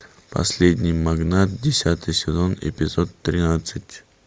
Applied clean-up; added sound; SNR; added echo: none; none; none; none.